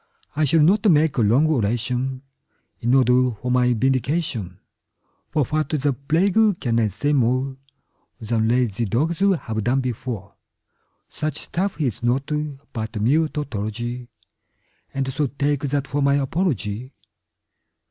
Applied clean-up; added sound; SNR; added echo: none; none; none; none.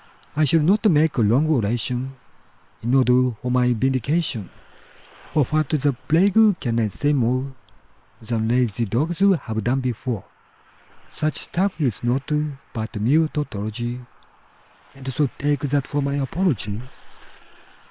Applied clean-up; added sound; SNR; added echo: neural separator model SepFormer WHAM!.